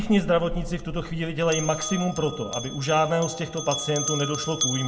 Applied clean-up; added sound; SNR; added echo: none; Bell; 7 dB; reverberation time 0.2 s.